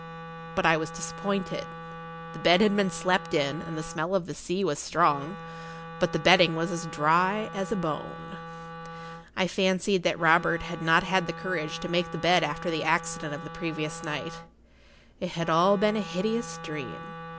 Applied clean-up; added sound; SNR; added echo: none; Wind instrument, woodwind instrument; 13 dB; none.